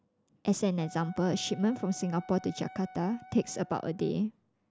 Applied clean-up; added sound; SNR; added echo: none; Wind instrument, woodwind instrument; 19 dB; none.